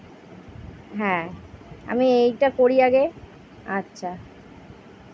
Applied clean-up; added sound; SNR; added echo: none; none; none; none.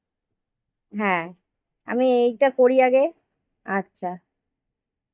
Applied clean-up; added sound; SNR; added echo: neural mask model DeepFilterNet 3.